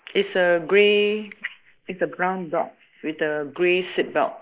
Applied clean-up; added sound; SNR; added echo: neural mask model Resemble Enhance denoiser.